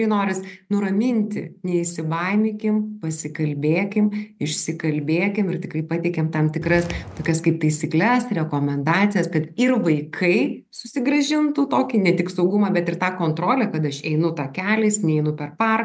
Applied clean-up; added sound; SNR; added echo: none; Walk, footsteps; 12 dB; none.